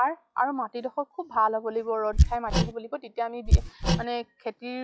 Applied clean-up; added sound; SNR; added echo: classical method log-MMSE.